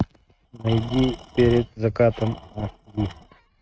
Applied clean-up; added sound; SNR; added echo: neural mask model RNNoise.